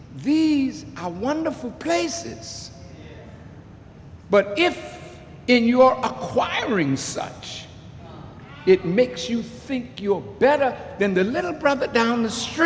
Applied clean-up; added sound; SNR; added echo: none; none; none; none.